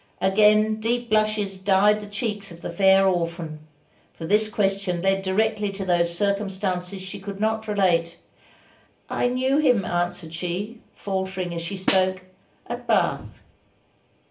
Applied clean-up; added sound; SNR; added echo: none; Snare drum; 7 dB; reverberation time 0.3 s.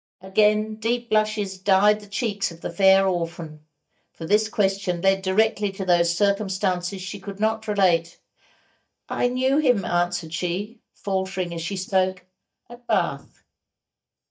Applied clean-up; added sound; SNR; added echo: neural mask model DeepFilterNet 3.